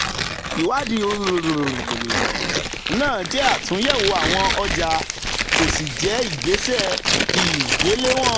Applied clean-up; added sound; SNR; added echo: none; Tearing; 0 dB; none.